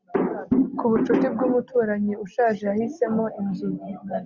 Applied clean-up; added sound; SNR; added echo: none; none; none; none.